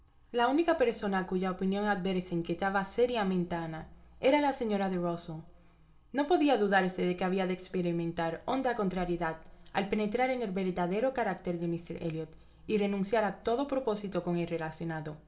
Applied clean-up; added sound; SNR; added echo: none; none; none; reverberation time 0.8 s.